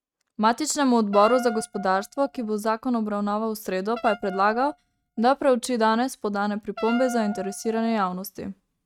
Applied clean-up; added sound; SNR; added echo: neural mask model RNNoise.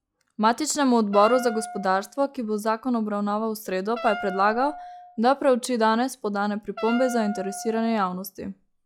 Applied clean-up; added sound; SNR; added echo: classical method log-MMSE.